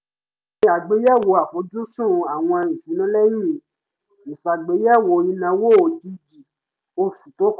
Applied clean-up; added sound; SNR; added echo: none; none; none; none.